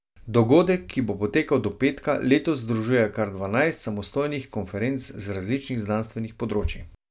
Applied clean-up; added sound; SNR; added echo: none; none; none; none.